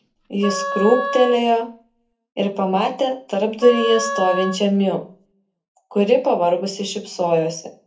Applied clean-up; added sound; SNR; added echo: none; Wind instrument, woodwind instrument; 7 dB; reverberation time 0.3 s.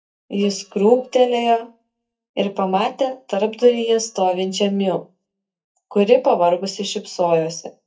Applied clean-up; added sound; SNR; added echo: neural mask model DeepFilterNet 3.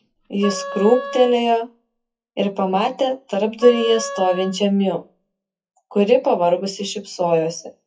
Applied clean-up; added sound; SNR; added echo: classical method WPE with log-MMSE.